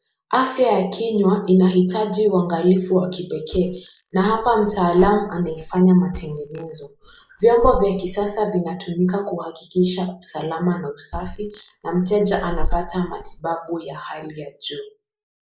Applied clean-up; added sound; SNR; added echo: neural mask model Resemble Enhance denoiser.